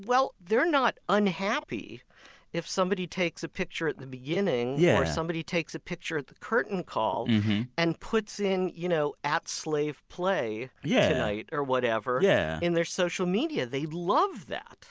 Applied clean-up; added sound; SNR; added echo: none; none; none; none.